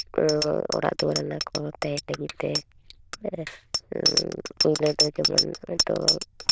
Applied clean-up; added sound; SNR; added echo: neural diffusion model UNIVERSE++.